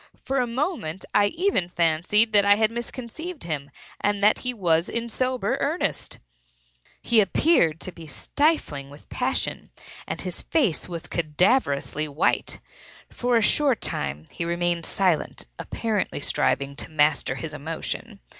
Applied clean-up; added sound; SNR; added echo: none; none; none; none.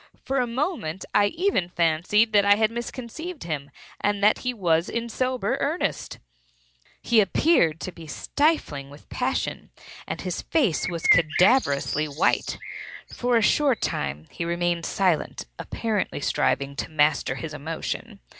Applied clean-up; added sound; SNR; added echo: none; Bird; 5 dB; none.